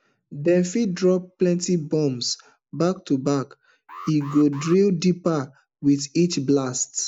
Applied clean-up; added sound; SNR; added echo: neural mask model Resemble Enhance denoiser.